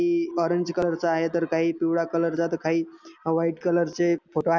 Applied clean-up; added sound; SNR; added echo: none; none; none; none.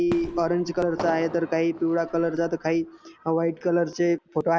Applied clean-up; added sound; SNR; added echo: none; Fireworks + Fireworks; 15 dB; none.